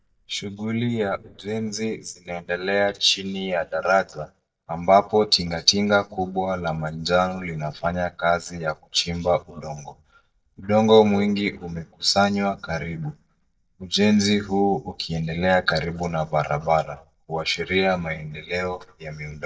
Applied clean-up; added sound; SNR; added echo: neural mask model DeepFilterNet 3.